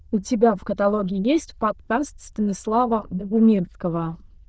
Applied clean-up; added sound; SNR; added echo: neural diffusion model UNIVERSE++.